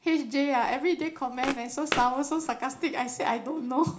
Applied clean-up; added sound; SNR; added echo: none; Walk, footsteps; 11 dB; reverberation time 0.4 s.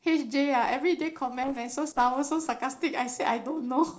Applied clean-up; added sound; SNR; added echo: neural separator model SepFormer DNS4.